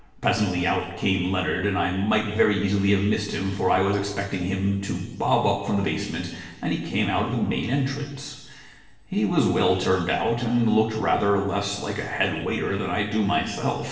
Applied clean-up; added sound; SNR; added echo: none; none; none; reverberation time 1.2 s.